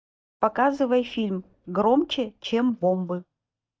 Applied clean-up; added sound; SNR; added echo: neural mask model DeepFilterNet 3.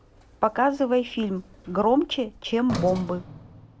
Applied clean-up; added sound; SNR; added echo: none; Sliding door; 14 dB; none.